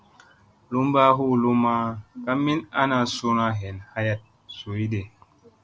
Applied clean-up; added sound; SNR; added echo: none; none; none; none.